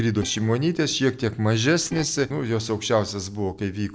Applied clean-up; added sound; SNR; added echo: neural separator model SepFormer DNS4.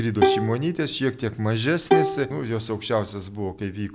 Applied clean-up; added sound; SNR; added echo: none; Bowed string instrument; 0 dB; none.